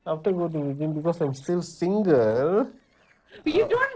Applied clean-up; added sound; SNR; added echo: neural separator model SepFormer DNS4.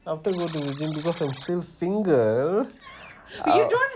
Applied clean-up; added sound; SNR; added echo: none; Alarm; 19 dB; none.